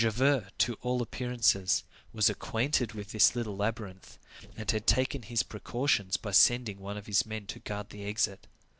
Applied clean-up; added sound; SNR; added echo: neural separator model SepFormer DNS4.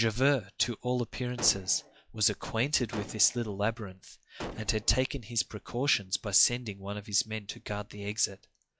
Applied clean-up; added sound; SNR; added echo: classical method log-MMSE.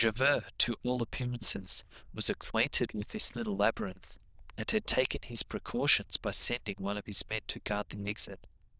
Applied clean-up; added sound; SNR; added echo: neural diffusion model UNIVERSE++.